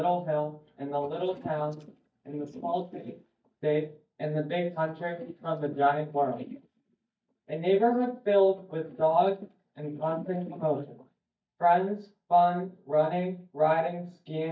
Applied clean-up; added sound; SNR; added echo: neural mask model DeepFilterNet 3.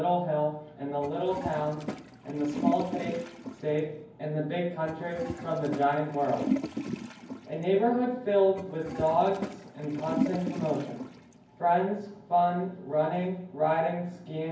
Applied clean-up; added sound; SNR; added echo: none; Toilet flush; 7 dB; reverberation time 0.9 s.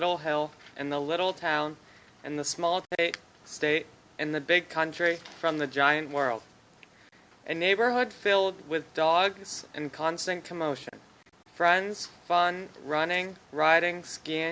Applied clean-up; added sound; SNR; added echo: none; none; none; none.